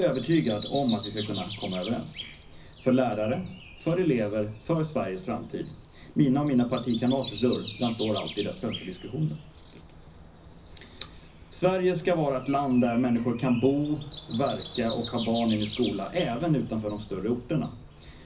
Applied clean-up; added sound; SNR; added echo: none; Breathing; 15 dB; reverberation time 0.4 s.